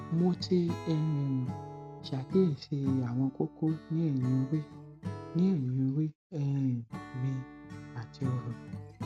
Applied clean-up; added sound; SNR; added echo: none; Acoustic guitar / Strum; 12 dB; none.